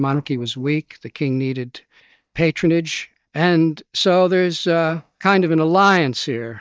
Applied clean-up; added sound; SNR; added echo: neural mask model DeepFilterNet 3.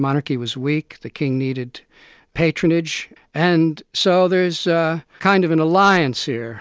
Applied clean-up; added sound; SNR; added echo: none; none; none; none.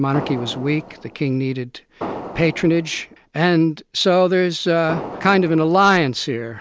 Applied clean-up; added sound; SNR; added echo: none; Fireworks; 13 dB; none.